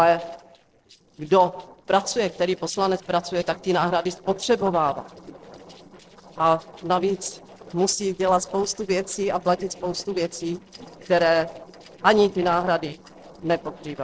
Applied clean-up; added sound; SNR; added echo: neural separator model SepFormer DNS4.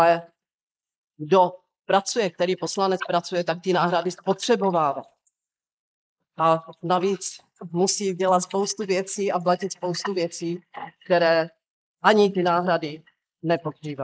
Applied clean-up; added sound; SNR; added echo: neural mask model Resemble Enhance denoiser.